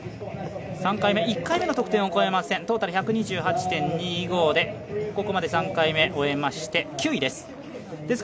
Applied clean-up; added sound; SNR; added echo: none; none; none; none.